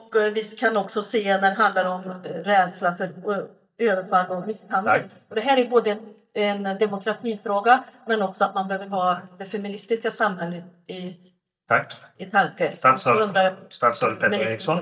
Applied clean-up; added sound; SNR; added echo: neural mask model DeepFilterNet 3.